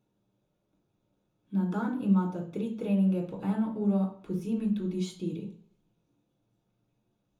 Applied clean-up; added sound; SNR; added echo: none; none; none; reverberation time 1.0 s.